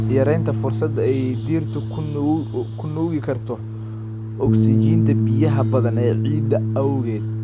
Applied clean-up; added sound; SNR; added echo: none; Bass guitar; -2 dB; none.